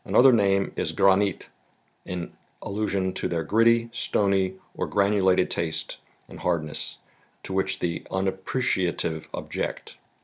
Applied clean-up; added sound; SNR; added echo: none; none; none; none.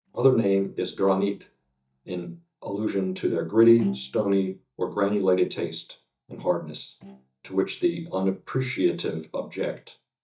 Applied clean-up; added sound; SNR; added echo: neural mask model DeepFilterNet 3.